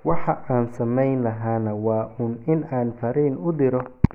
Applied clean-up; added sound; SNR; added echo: none; none; none; none.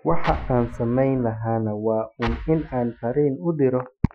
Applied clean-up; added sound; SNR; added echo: classical method Wiener filter.